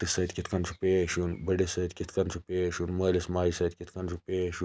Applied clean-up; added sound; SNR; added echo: none; none; none; none.